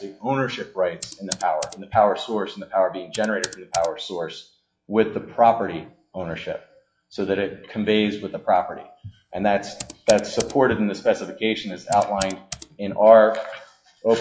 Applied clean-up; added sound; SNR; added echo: classical method WPE with log-MMSE.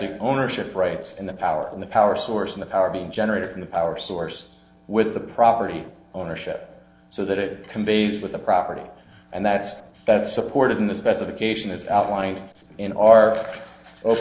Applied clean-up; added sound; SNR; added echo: neural separator model SepFormer DNS4.